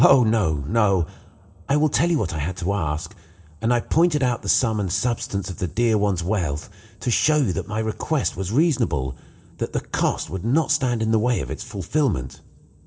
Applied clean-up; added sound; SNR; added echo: none; none; none; reverberation time 0.5 s.